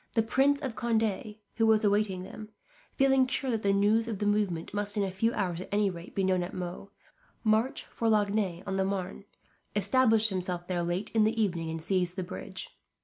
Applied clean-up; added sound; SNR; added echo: none; none; none; none.